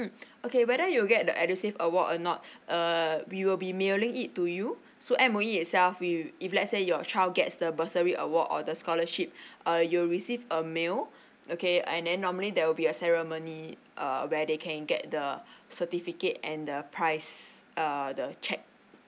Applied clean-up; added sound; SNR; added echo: none; none; none; none.